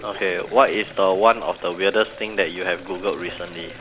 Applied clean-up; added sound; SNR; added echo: none; Sink (filling or washing); 18 dB; none.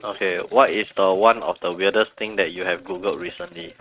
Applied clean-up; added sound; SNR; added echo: neural mask model RNNoise.